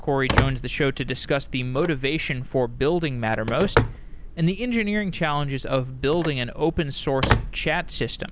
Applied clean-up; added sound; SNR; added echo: none; Telephone; 4 dB; none.